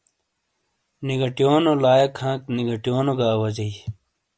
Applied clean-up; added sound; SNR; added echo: none; none; none; none.